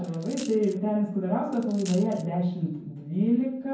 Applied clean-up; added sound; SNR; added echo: none; Coin (dropping); 19 dB; reverberation time 0.9 s.